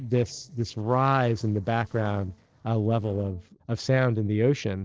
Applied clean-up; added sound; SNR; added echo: neural separator model SepFormer DNS4.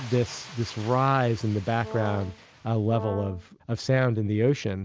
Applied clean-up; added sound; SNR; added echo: none; Brass instrument; 13 dB; none.